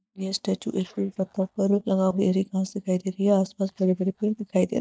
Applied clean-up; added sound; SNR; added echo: neural mask model DeepFilterNet 3.